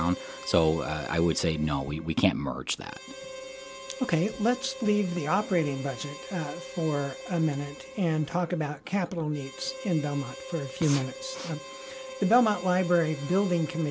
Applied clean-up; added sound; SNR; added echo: none; Harmonica; 14 dB; none.